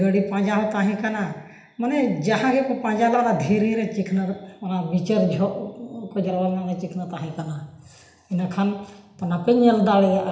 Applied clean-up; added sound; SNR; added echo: none; none; none; reverberation time 0.8 s.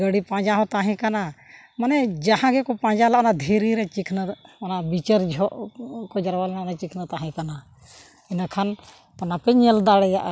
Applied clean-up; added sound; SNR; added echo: none; none; none; none.